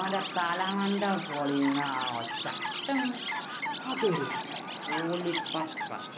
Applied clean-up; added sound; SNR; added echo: none; Chirp, tweet; 2 dB; none.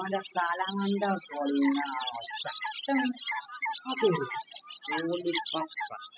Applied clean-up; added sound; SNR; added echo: classical method spectral subtraction.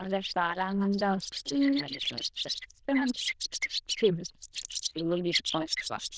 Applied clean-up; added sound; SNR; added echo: neural diffusion model UNIVERSE++.